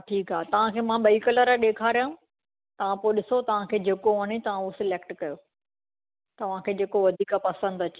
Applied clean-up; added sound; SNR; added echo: none; none; none; none.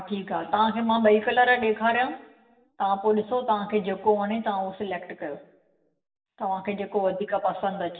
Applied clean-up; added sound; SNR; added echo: none; none; none; reverberation time 0.9 s.